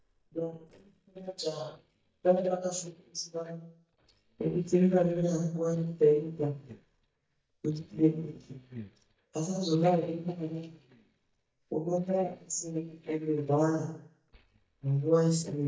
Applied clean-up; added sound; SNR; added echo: neural mask model DeepFilterNet 3.